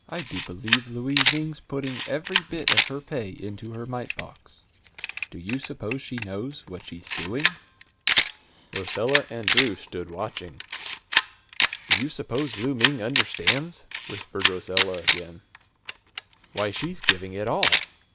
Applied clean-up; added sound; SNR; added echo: none; Camera; -3 dB; none.